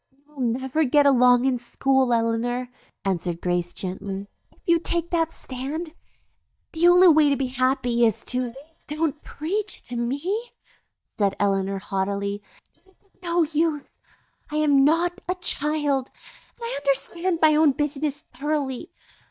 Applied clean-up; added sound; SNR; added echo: neural mask model DeepFilterNet 3.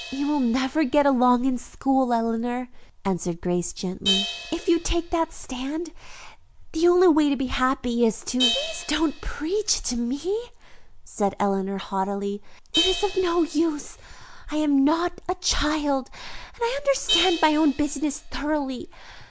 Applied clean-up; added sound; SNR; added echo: none; Crash cymbal; 11 dB; none.